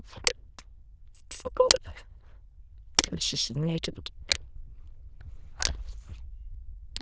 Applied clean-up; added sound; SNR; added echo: neural diffusion model UNIVERSE++.